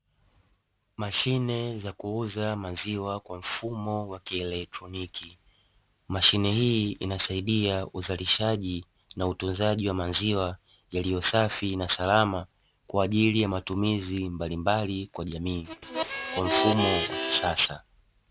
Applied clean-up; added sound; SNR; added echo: none; Harmonica; 1 dB; none.